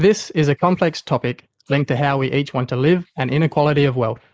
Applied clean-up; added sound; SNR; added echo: neural mask model Resemble Enhance denoiser.